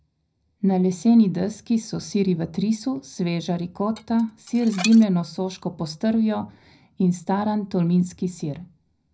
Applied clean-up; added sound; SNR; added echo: none; Dishes, pots, and pans; 13 dB; reverberation time 0.5 s.